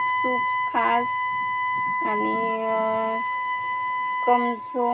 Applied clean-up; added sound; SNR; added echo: none; Wind instrument, woodwind instrument; -2 dB; reverberation time 0.2 s.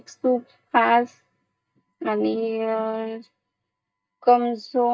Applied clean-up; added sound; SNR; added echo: neural mask model DeepFilterNet 3.